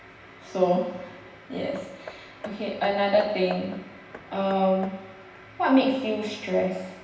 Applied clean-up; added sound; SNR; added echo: none; Hammer; 19 dB; reverberation time 0.9 s.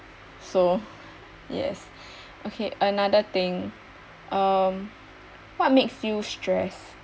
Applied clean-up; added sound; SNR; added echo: none; none; none; none.